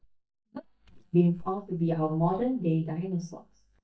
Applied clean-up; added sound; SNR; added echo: neural mask model DeepFilterNet 3.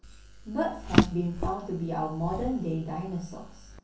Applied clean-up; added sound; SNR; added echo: none; Drawer open or close; 0 dB; reverberation time 0.6 s.